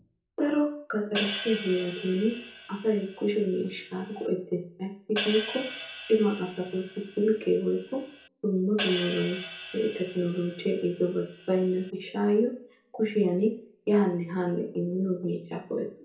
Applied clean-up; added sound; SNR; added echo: none; Hi-hat; 11 dB; reverberation time 0.5 s.